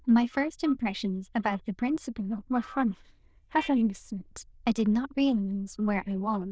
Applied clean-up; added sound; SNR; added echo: neural diffusion model UNIVERSE++.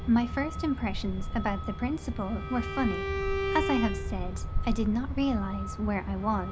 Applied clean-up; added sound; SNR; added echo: none; Bowed string instrument + Truck; 2 dB; none.